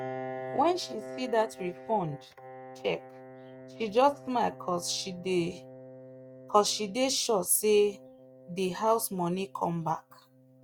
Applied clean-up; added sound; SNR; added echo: neural mask model RNNoise.